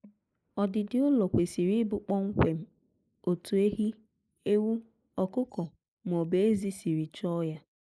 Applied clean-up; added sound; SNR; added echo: neural mask model Resemble Enhance denoiser.